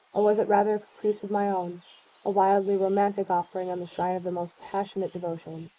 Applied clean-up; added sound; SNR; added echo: neural mask model Resemble Enhance denoiser.